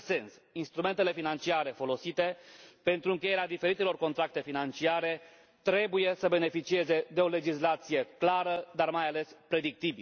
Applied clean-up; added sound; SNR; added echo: none; none; none; none.